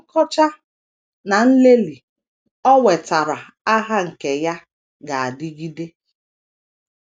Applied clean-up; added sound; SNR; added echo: none; none; none; none.